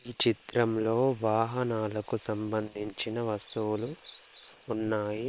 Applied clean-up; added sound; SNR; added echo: neural separator model SepFormer WHAM!.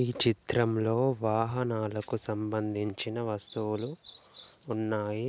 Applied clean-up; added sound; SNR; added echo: none; none; none; none.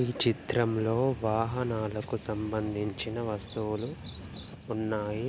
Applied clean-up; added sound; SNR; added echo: none; Train; 13 dB; none.